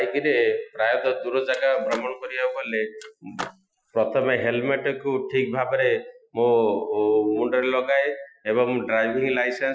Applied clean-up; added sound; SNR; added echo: classical method Wiener filter.